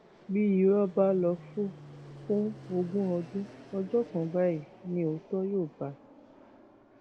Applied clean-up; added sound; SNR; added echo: none; Fixed-wing aircraft, airplane; 19 dB; none.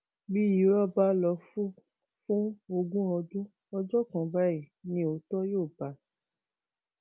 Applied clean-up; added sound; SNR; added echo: none; none; none; none.